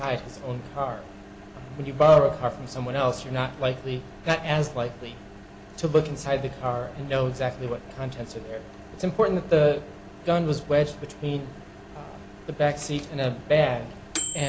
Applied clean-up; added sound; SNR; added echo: none; Microwave oven; 15 dB; none.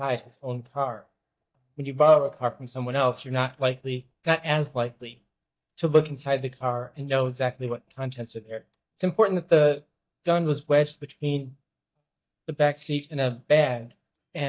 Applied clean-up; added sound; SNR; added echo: neural mask model DeepFilterNet 3.